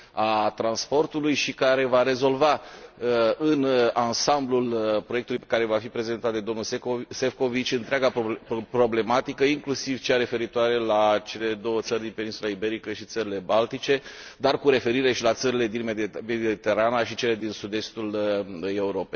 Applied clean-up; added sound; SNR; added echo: none; none; none; none.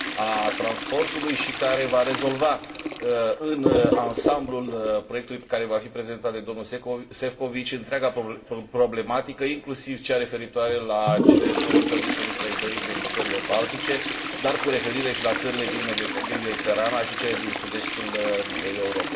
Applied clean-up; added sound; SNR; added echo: none; Toilet flush; 1 dB; reverberation time 0.8 s.